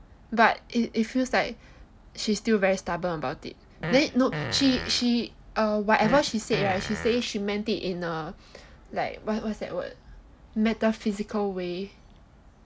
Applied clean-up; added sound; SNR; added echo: none; Fart; 8 dB; none.